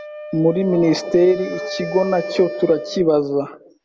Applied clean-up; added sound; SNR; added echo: none; Wind instrument, woodwind instrument; 12 dB; none.